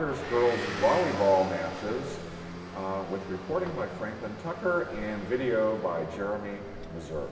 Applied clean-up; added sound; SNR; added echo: none; Motor vehicle (road) / Engine; 10 dB; reverberation time 2.5 s.